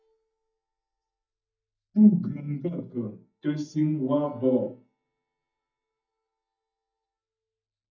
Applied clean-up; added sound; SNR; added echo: neural mask model DeepFilterNet 3.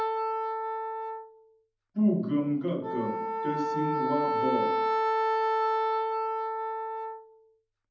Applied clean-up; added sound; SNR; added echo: none; Wind instrument, woodwind instrument; -3 dB; reverberation time 0.8 s.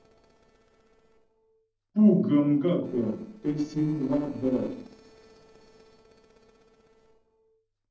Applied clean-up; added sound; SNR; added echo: neural separator model SepFormer DNS4.